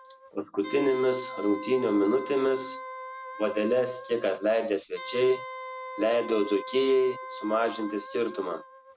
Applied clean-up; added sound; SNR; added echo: none; Wind instrument, woodwind instrument; 12 dB; none.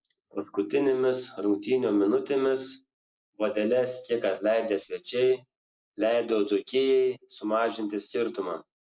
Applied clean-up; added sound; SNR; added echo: neural mask model Resemble Enhance denoiser.